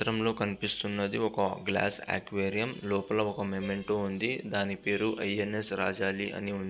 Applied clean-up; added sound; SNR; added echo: none; none; none; none.